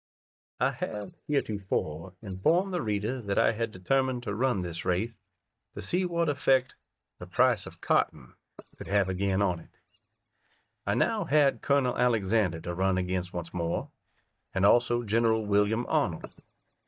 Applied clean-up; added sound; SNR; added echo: neural mask model DeepFilterNet 3.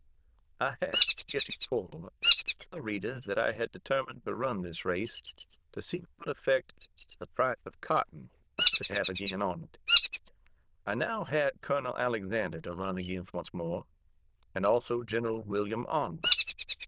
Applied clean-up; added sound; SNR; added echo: neural diffusion model UNIVERSE++.